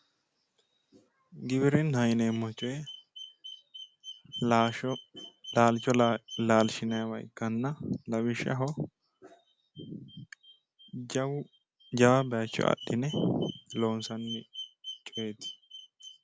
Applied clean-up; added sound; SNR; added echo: none; none; none; none.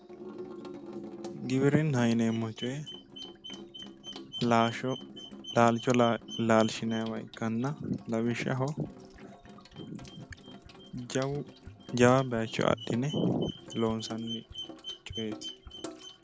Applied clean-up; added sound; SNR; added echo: none; Sink (filling or washing) / Water tap, faucet; 16 dB; none.